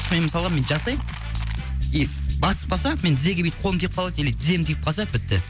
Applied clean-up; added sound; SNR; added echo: none; Coin (dropping); 18 dB; none.